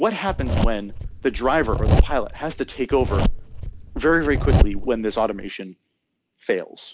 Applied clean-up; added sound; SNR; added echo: none; Zipper (clothing); -3 dB; none.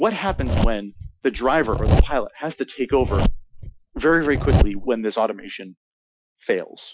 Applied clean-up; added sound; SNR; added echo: classical method Wiener filter.